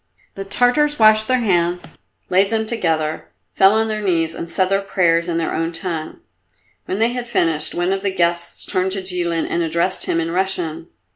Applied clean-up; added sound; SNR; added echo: none; none; none; none.